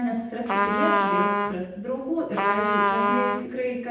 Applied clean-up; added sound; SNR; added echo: none; Trumpet; -4 dB; reverberation time 0.8 s.